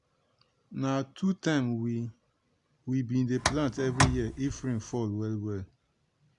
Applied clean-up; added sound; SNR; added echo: none; Tick; 0 dB; none.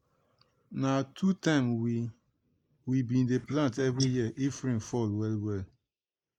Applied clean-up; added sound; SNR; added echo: neural mask model Resemble Enhance denoiser.